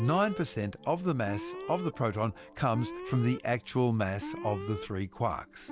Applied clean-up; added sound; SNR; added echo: none; Alarm; 12 dB; none.